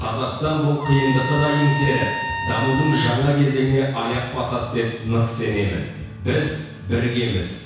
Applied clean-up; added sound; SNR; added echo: none; Trumpet; 6 dB; reverberation time 1.1 s.